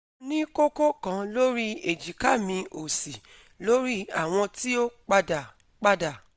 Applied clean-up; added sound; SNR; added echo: none; none; none; none.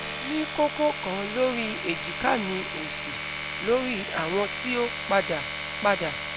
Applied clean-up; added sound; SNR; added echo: none; Domestic sounds, home sounds; 3 dB; none.